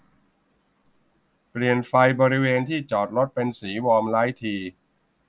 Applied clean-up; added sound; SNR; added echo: none; none; none; none.